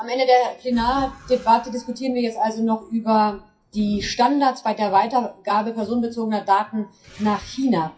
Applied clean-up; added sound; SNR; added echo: classical method WPE with log-MMSE.